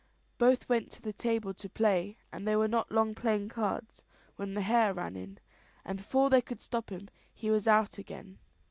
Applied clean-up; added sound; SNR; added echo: none; none; none; none.